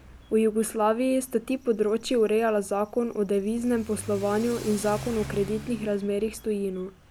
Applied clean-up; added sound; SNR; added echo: none; Accelerating, revving, vroom / Car; 17 dB; none.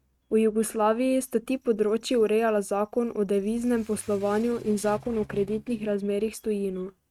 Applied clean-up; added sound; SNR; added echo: neural mask model RNNoise.